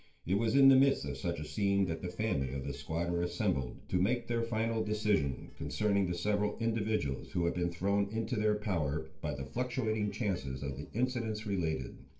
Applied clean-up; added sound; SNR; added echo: neural separator model SepFormer DNS4.